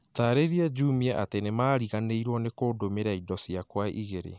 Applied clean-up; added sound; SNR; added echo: none; none; none; none.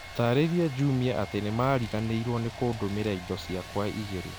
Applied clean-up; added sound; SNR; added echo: none; Domestic sounds, home sounds + Vehicle; 14 dB; none.